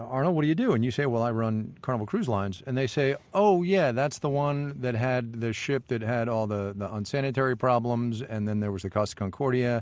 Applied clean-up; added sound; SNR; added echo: none; none; none; none.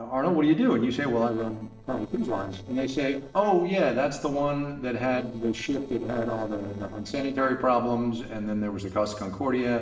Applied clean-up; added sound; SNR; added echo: neural separator model SepFormer DNS4.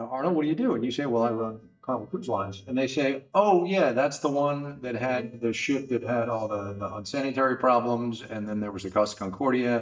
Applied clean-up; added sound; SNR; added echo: neural mask model DeepFilterNet 3.